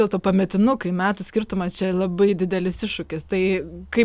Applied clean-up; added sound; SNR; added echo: none; none; none; none.